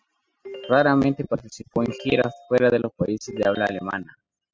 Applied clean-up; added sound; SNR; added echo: classical method spectral subtraction.